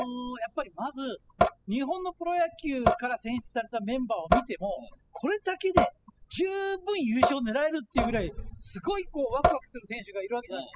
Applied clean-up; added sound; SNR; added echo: classical method spectral subtraction.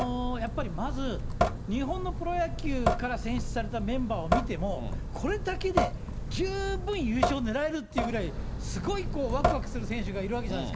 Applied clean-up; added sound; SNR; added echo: none; Drip / Sink (filling or washing) / Water tap, faucet; -1 dB; none.